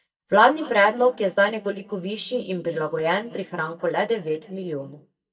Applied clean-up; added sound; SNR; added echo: neural mask model DeepFilterNet 3.